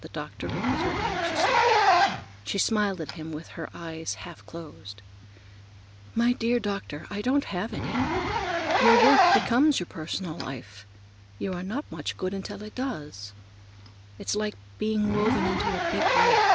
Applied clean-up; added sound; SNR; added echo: none; Zipper (clothing); -2 dB; none.